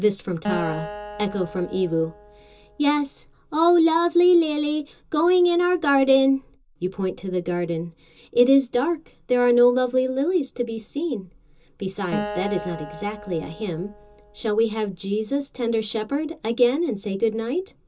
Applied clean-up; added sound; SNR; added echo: none; Acoustic guitar; 12 dB; reverberation time 0.2 s.